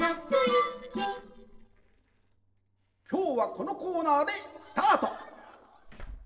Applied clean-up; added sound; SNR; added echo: neural separator model SepFormer DNS4.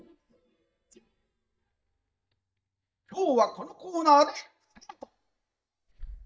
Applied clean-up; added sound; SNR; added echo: neural mask model DeepFilterNet 3.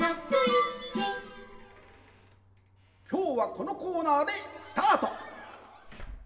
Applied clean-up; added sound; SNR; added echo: none; Squeak / Slam / Alarm / Wood; 20 dB; reverberation time 2.2 s.